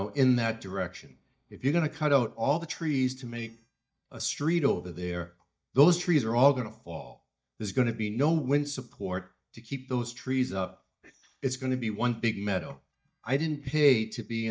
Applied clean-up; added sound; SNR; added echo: neural mask model DeepFilterNet 3.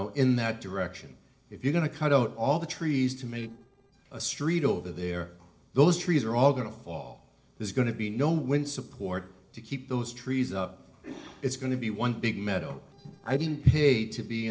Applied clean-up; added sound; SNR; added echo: neural separator model SepFormer DNS4.